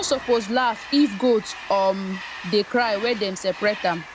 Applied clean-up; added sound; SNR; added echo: none; Train; 14 dB; none.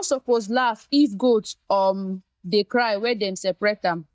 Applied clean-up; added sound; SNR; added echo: neural mask model DeepFilterNet 3.